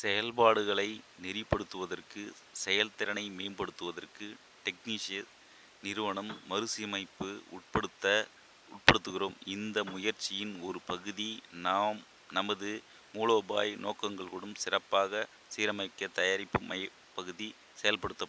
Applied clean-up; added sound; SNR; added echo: none; Piano; 15 dB; none.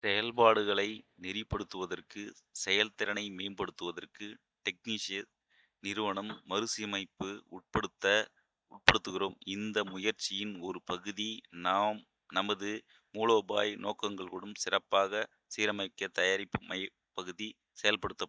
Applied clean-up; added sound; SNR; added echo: neural mask model DeepFilterNet 3.